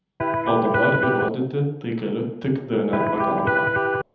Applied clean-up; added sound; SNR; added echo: none; Electric guitar; -3 dB; reverberation time 0.8 s.